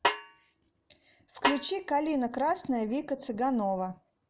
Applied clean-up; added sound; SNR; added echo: none; Snare drum; 2 dB; none.